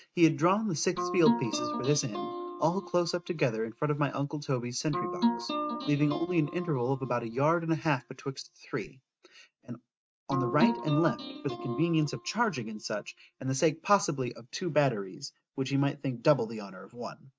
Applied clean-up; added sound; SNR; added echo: neural mask model RNNoise.